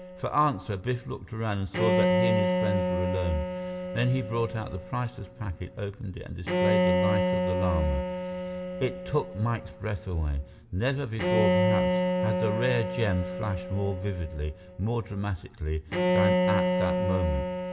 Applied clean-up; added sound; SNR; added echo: none; Bowed string instrument; -1 dB; reverberation time 2.1 s.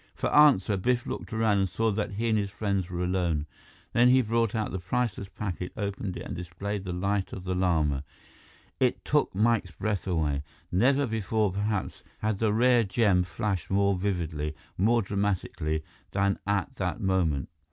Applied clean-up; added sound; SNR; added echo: none; none; none; none.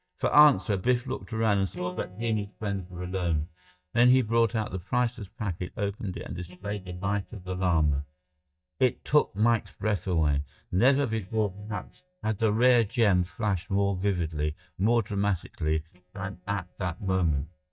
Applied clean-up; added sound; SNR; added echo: neural mask model DeepFilterNet 3.